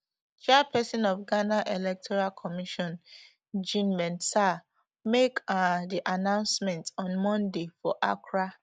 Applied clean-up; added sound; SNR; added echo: none; none; none; none.